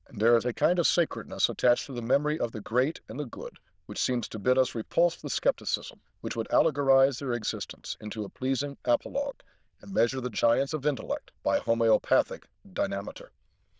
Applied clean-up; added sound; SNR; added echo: neural diffusion model UNIVERSE++.